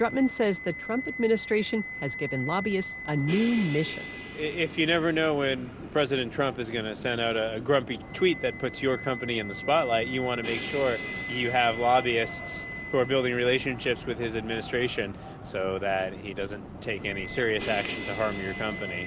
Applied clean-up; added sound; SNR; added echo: none; Wind instrument, woodwind instrument + Crash cymbal; 12 dB; none.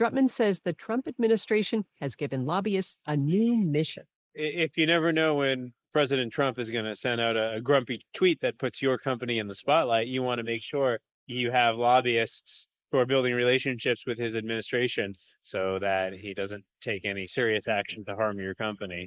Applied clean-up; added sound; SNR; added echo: neural mask model Resemble Enhance denoiser.